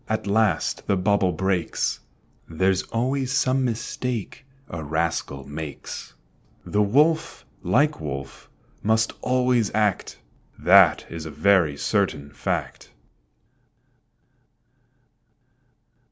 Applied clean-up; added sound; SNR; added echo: none; none; none; none.